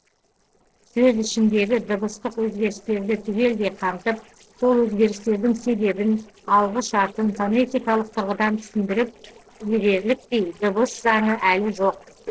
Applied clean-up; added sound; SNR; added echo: neural separator model SepFormer DNS4.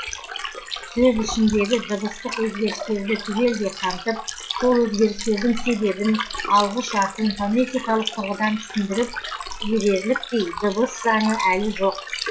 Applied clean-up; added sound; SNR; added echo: classical method log-MMSE.